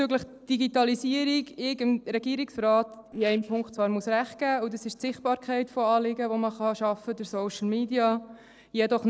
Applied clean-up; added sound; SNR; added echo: neural separator model SepFormer DNS4.